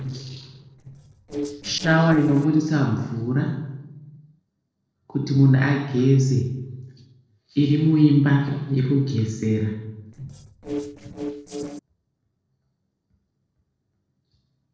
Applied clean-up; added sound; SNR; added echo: neural separator model SepFormer DNS4.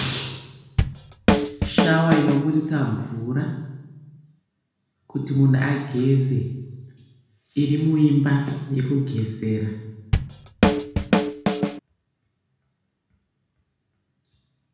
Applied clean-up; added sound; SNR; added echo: none; Drum / Drum kit; -3 dB; reverberation time 1.0 s.